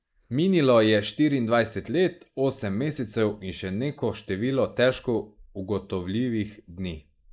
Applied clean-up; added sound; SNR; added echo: neural mask model Resemble Enhance denoiser.